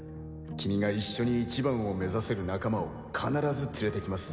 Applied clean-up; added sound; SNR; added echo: none; none; none; none.